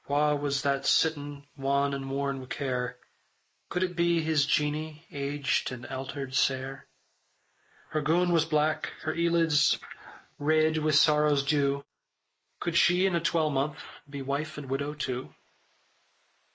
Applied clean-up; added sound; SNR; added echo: neural mask model Resemble Enhance denoiser.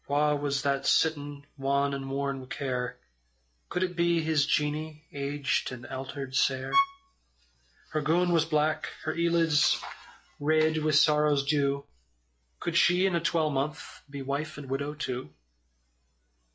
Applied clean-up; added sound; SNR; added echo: classical method log-MMSE.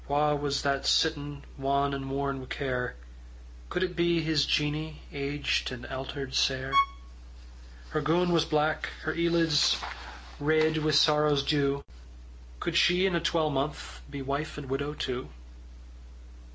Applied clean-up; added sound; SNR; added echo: none; Bowed string instrument; 3 dB; none.